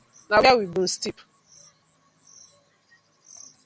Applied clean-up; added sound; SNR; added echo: none; none; none; none.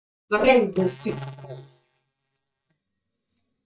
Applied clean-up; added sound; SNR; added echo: neural mask model DeepFilterNet 3.